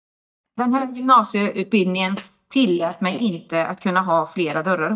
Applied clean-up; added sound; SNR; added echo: neural mask model DeepFilterNet 3.